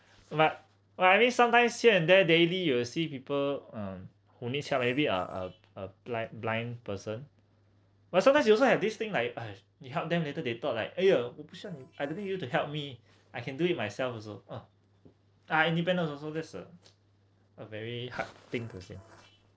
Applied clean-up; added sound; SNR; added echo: neural separator model SepFormer DNS4.